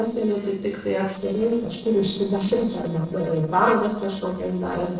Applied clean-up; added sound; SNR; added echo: neural separator model SepFormer DNS4.